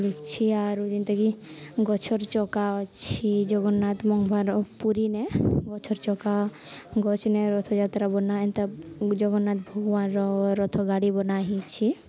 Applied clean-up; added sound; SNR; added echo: none; none; none; none.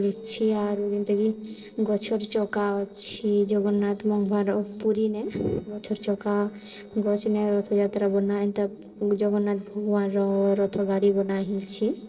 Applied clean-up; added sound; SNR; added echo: neural separator model SepFormer DNS4.